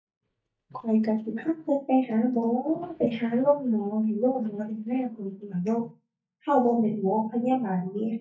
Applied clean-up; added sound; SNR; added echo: neural mask model DeepFilterNet 3.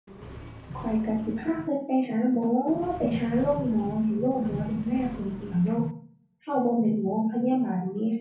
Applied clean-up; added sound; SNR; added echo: none; Accelerating, revving, vroom; 16 dB; reverberation time 0.5 s.